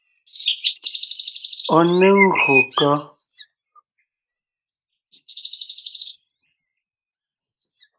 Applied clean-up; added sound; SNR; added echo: neural mask model RNNoise.